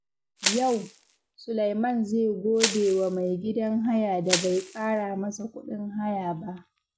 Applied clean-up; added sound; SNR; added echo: none; Crushing; 1 dB; none.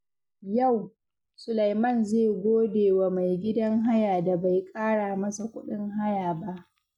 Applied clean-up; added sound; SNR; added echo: none; none; none; none.